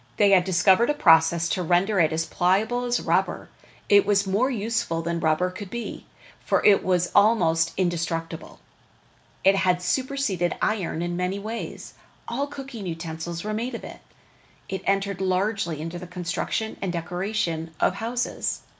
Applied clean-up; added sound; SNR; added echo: none; none; none; none.